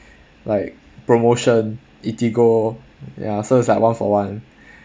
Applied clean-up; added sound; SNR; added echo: none; none; none; none.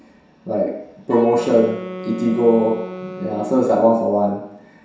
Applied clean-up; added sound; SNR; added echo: none; Wind instrument, woodwind instrument; 13 dB; reverberation time 0.7 s.